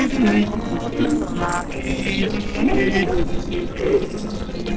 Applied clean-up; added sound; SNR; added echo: neural separator model SepFormer DNS4.